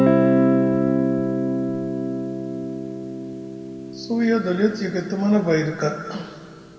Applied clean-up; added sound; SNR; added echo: none; Guitar; -3 dB; reverberation time 2.1 s.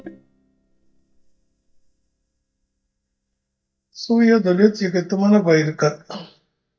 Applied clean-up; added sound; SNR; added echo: neural mask model DeepFilterNet 3.